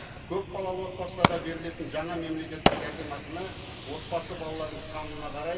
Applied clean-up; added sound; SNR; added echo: none; Fire; -2 dB; reverberation time 2.9 s.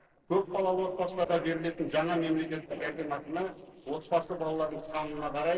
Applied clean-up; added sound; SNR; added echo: neural separator model SepFormer DNS4.